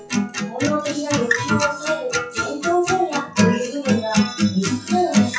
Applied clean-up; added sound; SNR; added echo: classical method WPE with log-MMSE.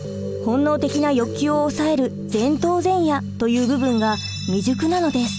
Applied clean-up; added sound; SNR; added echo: none; none; none; none.